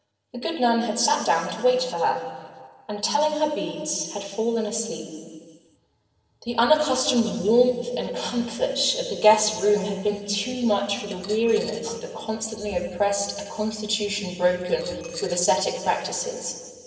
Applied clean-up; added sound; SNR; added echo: neural separator model SepFormer DNS4.